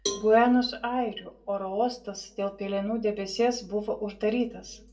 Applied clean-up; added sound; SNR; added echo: none; Cowbell; 12 dB; reverberation time 0.2 s.